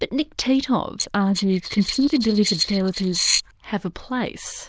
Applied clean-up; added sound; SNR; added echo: neural diffusion model UNIVERSE++.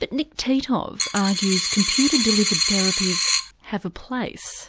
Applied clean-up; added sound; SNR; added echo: none; Coin (dropping); -1 dB; none.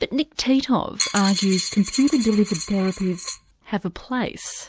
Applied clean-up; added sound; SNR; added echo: neural mask model RNNoise.